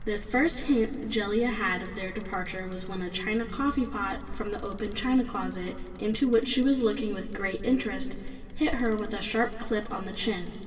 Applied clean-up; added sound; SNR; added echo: none; Bicycle; 9 dB; reverberation time 2.4 s.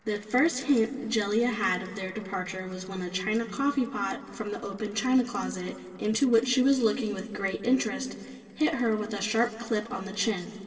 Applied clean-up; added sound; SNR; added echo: neural separator model SepFormer DNS4.